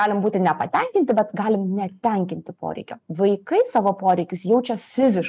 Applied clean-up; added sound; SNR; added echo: none; none; none; none.